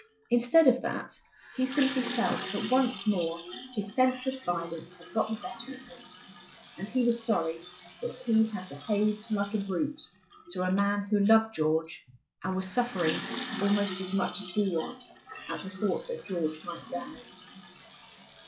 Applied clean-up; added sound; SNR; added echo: classical method log-MMSE.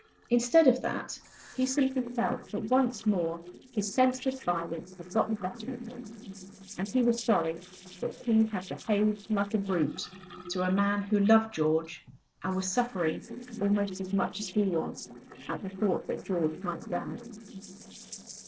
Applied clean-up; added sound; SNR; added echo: neural separator model SepFormer DNS4.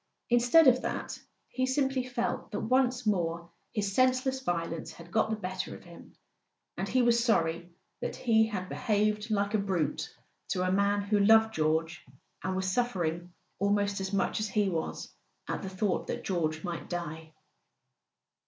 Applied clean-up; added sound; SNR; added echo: none; none; none; none.